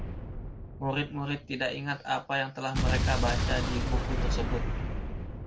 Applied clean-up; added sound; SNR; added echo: none; Explosion; -3 dB; none.